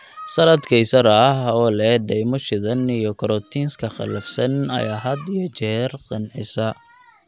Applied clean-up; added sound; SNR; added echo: none; none; none; none.